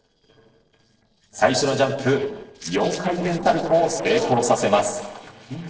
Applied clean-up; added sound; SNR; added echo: neural separator model SepFormer DNS4.